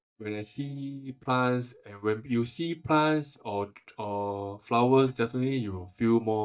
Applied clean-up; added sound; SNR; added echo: neural mask model DeepFilterNet 3.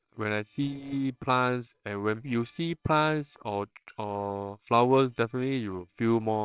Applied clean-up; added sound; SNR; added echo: neural separator model SepFormer WHAMR!.